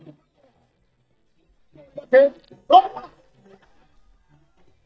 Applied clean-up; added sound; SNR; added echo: neural mask model DeepFilterNet 3.